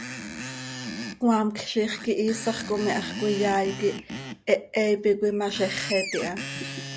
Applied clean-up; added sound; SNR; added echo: none; Screech; 10 dB; none.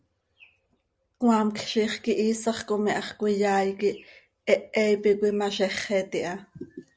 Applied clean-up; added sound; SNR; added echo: none; none; none; none.